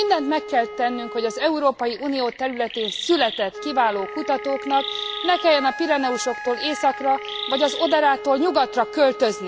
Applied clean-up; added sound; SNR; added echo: none; Chirp, tweet + Wind instrument, woodwind instrument; 10 dB; none.